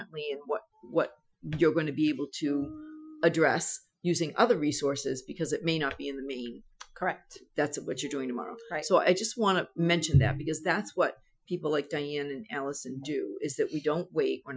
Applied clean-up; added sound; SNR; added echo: classical method Wiener filter.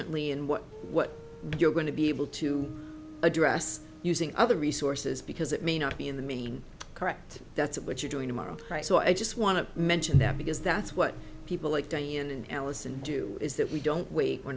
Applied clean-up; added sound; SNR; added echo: none; Drawer open or close + Guitar; 18 dB; none.